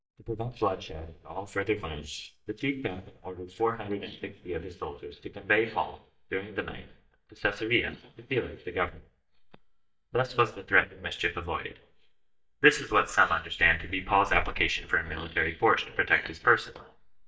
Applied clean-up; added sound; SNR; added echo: neural mask model DeepFilterNet 3.